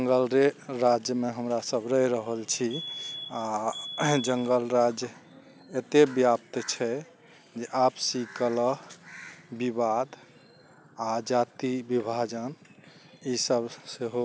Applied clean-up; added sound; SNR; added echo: none; Alarm; 12 dB; none.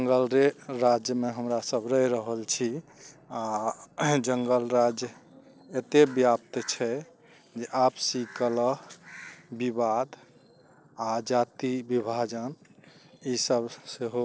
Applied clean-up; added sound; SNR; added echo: neural separator model SepFormer DNS4.